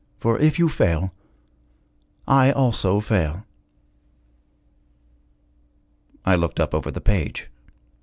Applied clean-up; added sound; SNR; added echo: none; none; none; none.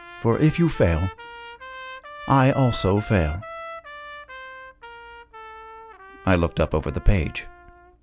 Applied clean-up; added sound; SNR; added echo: none; Trumpet; 16 dB; none.